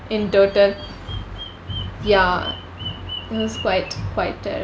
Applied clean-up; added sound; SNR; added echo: none; Bird vocalization, bird call, bird song; 15 dB; none.